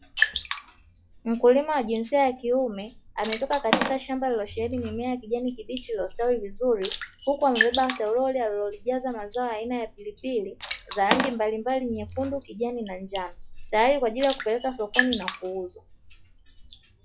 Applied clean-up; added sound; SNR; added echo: classical method log-MMSE.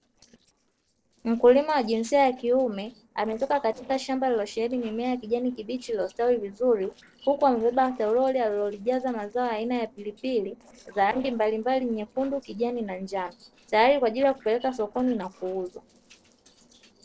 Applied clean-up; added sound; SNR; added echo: neural separator model SepFormer DNS4.